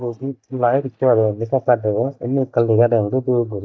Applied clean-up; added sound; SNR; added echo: neural mask model DeepFilterNet 3.